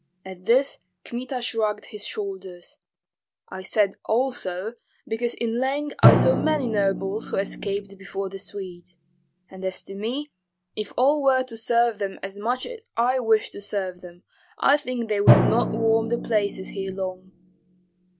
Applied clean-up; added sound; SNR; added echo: none; Drum; 4 dB; none.